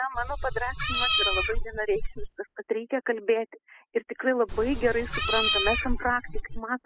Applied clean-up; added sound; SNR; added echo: classical method spectral subtraction.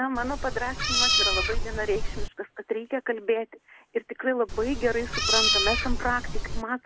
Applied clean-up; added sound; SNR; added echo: none; Meow; -3 dB; none.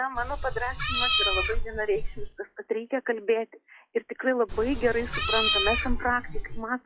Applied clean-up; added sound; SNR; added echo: classical method log-MMSE.